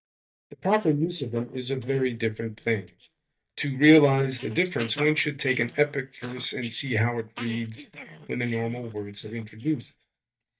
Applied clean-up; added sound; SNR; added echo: neural mask model DeepFilterNet 3.